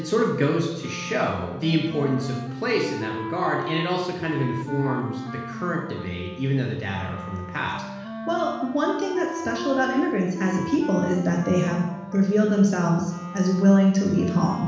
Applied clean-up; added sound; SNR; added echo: none; Wind instrument, woodwind instrument; 11 dB; reverberation time 1.1 s.